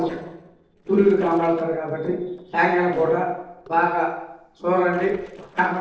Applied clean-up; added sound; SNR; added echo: neural separator model SepFormer DNS4.